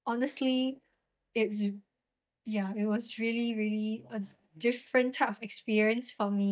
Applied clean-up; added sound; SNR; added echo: neural mask model DeepFilterNet 3.